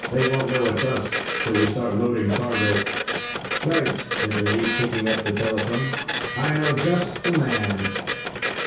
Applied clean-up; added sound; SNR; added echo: none; Printer; 3 dB; reverberation time 0.6 s.